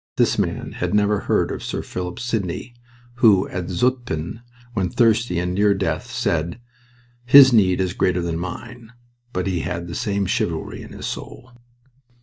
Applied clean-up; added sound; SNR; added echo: neural mask model DeepFilterNet 3.